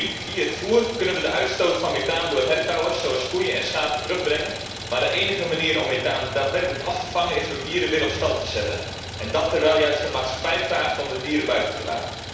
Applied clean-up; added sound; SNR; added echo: none; Idling; 10 dB; reverberation time 0.9 s.